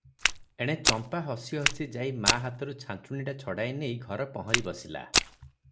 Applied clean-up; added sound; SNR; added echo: none; Walk, footsteps; -3 dB; none.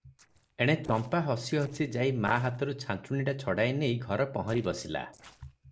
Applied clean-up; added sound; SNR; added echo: neural separator model SepFormer DNS4.